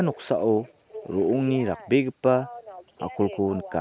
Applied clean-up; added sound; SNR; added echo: none; Telephone; 16 dB; none.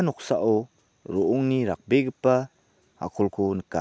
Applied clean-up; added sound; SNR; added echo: none; none; none; none.